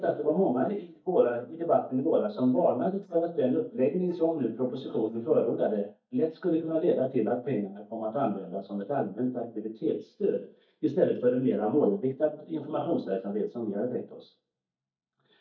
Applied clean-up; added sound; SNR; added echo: neural mask model DeepFilterNet 3.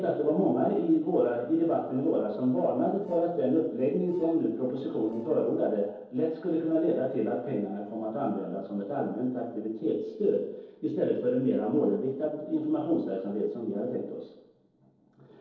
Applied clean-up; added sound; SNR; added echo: neural separator model SepFormer DNS4.